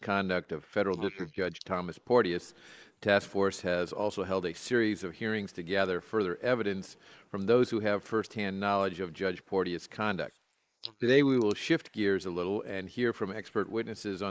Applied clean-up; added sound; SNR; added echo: neural mask model Resemble Enhance denoiser.